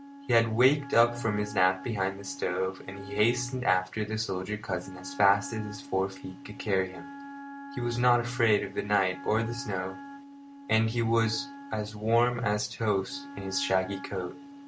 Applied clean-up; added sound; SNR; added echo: none; Wind instrument, woodwind instrument; 15 dB; none.